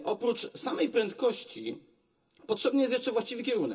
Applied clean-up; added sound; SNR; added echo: none; none; none; reverberation time 0.2 s.